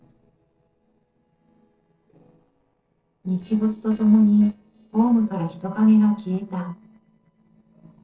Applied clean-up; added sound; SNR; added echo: neural separator model SepFormer DNS4.